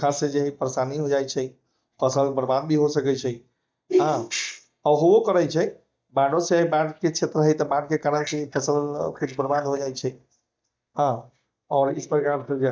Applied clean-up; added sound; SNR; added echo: neural mask model DeepFilterNet 3.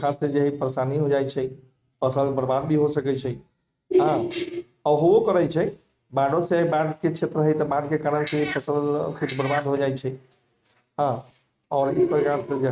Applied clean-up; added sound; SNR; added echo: neural mask model RNNoise.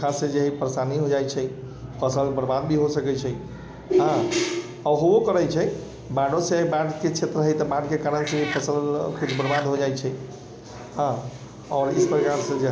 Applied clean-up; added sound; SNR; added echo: none; Meow; 10 dB; none.